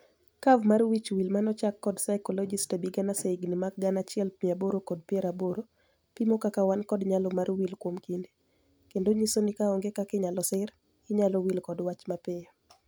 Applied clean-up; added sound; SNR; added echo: none; none; none; none.